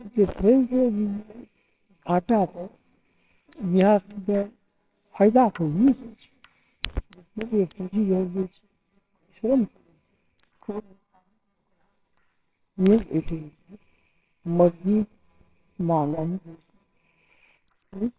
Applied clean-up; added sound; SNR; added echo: neural separator model SepFormer WHAMR!.